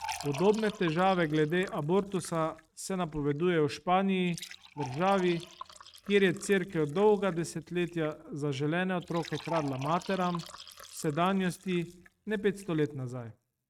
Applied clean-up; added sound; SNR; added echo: neural mask model RNNoise.